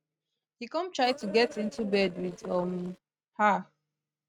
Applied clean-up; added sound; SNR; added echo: neural mask model RNNoise.